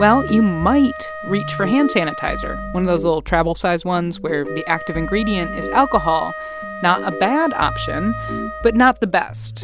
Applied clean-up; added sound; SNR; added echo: none; Wind instrument, woodwind instrument; 12 dB; none.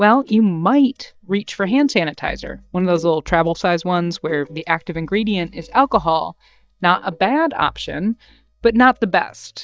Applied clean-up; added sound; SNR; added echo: neural mask model DeepFilterNet 3.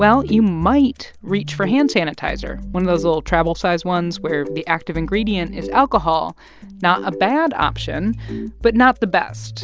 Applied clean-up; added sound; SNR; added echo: none; none; none; none.